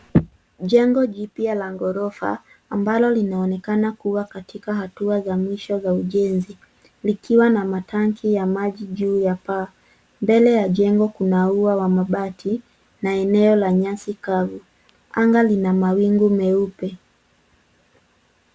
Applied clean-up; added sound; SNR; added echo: none; none; none; none.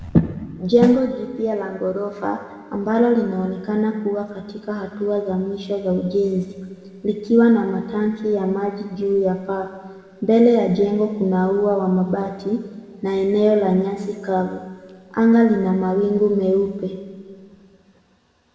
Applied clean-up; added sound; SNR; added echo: none; Snare drum; 12 dB; reverberation time 2.1 s.